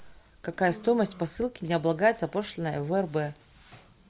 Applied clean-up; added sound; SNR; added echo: none; none; none; none.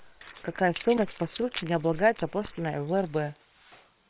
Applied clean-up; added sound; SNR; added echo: neural separator model SepFormer WHAM!.